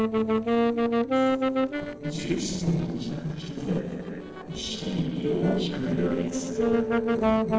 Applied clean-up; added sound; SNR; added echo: neural separator model SepFormer DNS4.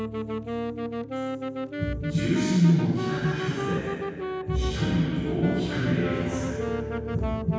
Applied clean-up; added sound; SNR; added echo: none; Wind instrument, woodwind instrument; 6 dB; reverberation time 2.0 s.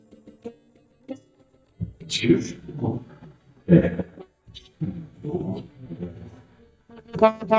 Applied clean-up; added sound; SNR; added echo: neural mask model DeepFilterNet 3.